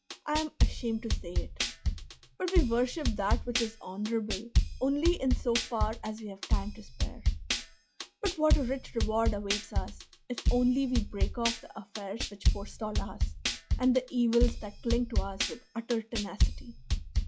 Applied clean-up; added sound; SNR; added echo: classical method log-MMSE.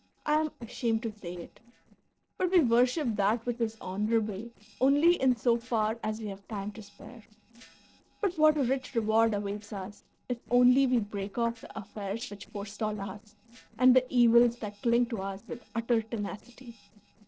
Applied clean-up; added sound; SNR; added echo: neural separator model SepFormer DNS4.